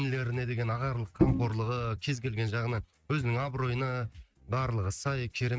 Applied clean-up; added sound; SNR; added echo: neural mask model RNNoise.